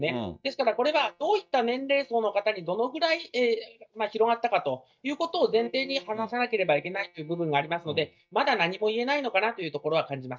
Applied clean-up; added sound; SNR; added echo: neural mask model DeepFilterNet 3.